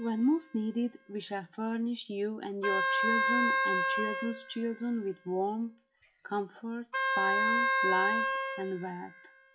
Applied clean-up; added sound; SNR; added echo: classical method log-MMSE.